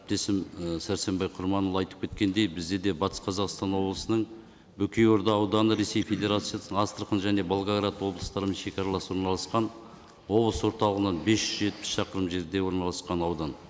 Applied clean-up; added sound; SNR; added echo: none; none; none; none.